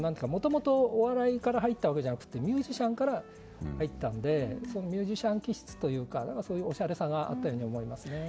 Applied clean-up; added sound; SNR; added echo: none; none; none; none.